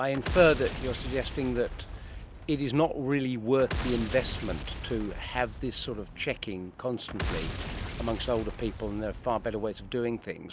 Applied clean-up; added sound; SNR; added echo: none; Boom; 7 dB; none.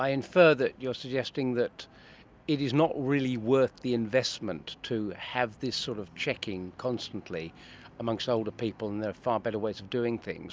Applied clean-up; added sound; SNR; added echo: none; none; none; none.